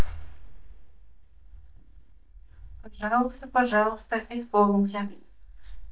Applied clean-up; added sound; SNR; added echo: neural mask model DeepFilterNet 3.